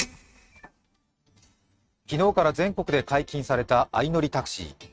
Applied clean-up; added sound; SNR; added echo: neural mask model RNNoise.